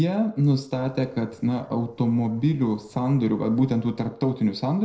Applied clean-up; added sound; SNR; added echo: neural separator model SepFormer DNS4.